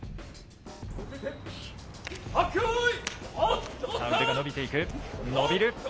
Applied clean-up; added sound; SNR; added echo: none; Drum kit + Bird; 12 dB; none.